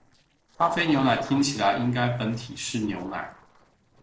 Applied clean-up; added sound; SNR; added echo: neural separator model SepFormer DNS4.